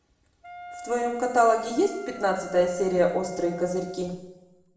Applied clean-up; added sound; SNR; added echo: none; Wind instrument, woodwind instrument; 16 dB; reverberation time 0.9 s.